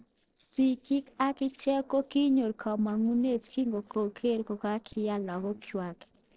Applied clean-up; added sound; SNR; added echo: neural separator model SepFormer DNS4.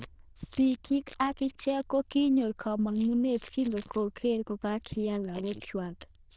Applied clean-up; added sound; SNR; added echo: neural diffusion model UNIVERSE++.